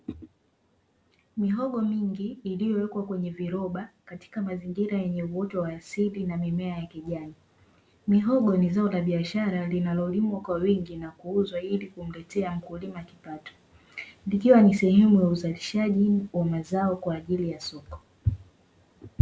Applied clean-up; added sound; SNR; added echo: none; none; none; none.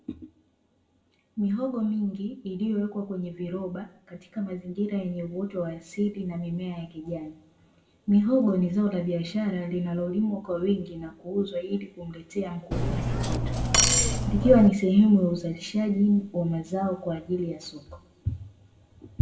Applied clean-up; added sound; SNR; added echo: none; Cutlery, silverware; -3 dB; reverberation time 0.6 s.